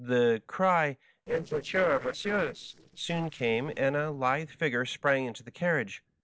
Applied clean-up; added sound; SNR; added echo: neural separator model SepFormer DNS4.